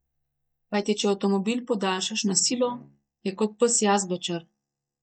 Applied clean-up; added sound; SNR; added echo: neural mask model DeepFilterNet 3.